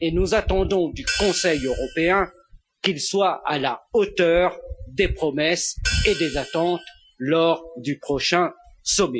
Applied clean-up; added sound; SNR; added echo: classical method Wiener filter.